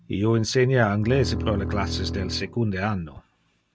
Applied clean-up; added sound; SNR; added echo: none; Bowed string instrument; 6 dB; none.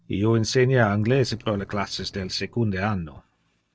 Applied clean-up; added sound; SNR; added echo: neural separator model SepFormer DNS4.